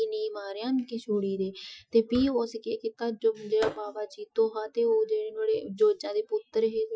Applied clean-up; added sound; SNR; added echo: classical method Wiener filter.